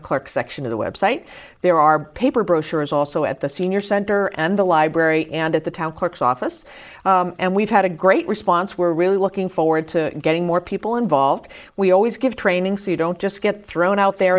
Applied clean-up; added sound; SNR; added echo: neural mask model Resemble Enhance denoiser.